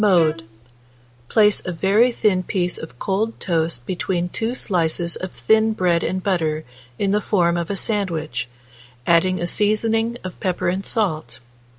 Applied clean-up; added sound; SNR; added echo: none; Bowed string instrument; 17 dB; none.